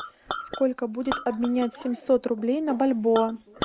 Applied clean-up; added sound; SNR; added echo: none; Chink, clink; 11 dB; none.